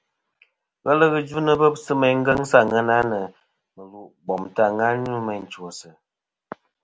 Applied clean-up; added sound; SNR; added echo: none; none; none; none.